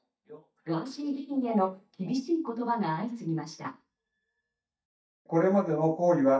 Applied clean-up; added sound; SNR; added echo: neural mask model DeepFilterNet 3.